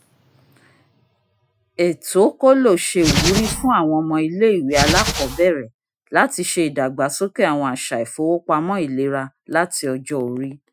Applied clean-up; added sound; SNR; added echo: classical method Wiener filter.